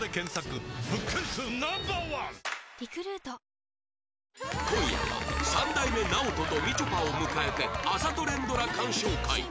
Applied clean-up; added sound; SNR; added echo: none; none; none; none.